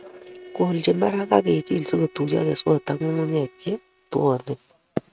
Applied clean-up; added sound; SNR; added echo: neural mask model RNNoise.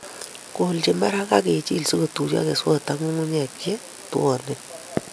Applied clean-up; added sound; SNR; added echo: none; none; none; none.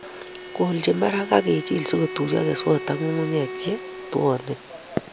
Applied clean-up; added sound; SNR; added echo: none; Bowed string instrument; 12 dB; none.